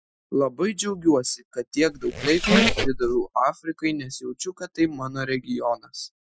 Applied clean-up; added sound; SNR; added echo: classical method Wiener filter.